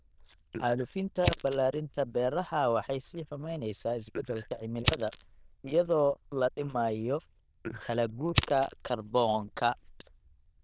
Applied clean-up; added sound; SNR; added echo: neural diffusion model UNIVERSE++.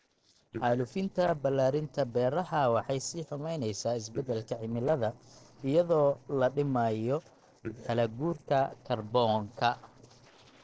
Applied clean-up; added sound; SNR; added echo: neural separator model SepFormer DNS4.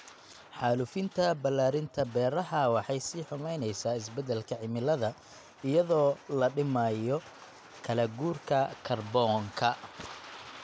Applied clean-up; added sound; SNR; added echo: none; none; none; none.